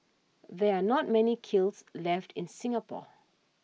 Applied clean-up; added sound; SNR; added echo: neural mask model Resemble Enhance denoiser.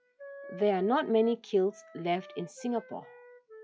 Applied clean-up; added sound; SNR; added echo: classical method log-MMSE.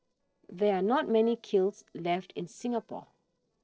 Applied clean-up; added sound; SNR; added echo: neural separator model SepFormer DNS4.